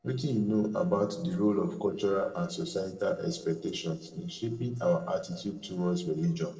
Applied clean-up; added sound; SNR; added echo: neural separator model SepFormer DNS4.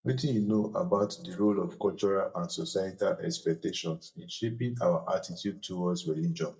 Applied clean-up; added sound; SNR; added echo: neural mask model DeepFilterNet 3.